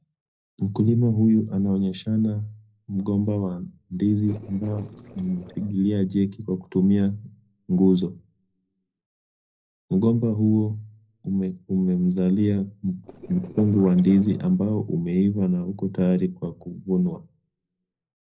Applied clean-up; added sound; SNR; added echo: neural separator model SepFormer DNS4.